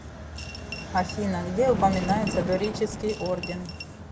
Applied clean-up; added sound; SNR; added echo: none; Bird + Coin (dropping) / Glass; 7 dB; none.